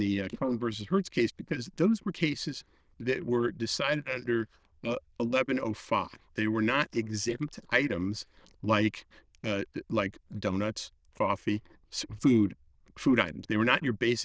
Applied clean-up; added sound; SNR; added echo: neural diffusion model UNIVERSE++.